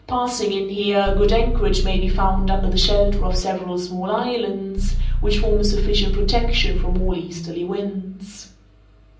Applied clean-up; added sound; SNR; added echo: none; Idling / Car; -5 dB; reverberation time 0.6 s.